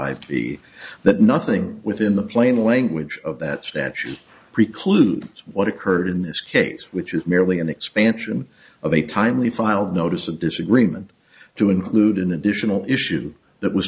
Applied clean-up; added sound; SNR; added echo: none; none; none; none.